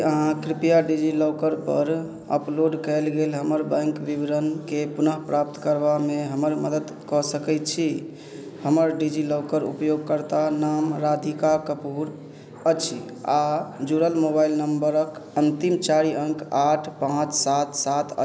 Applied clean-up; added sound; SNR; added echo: none; none; none; none.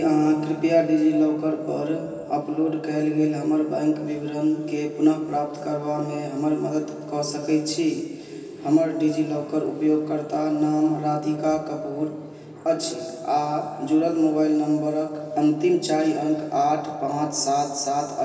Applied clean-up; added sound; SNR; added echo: none; none; none; reverberation time 2.5 s.